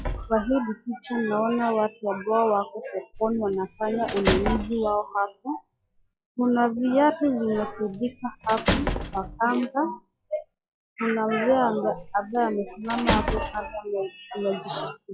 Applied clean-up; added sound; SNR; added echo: classical method log-MMSE.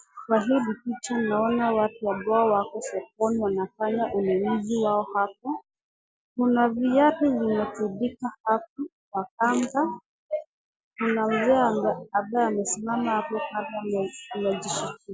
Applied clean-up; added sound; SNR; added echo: none; none; none; none.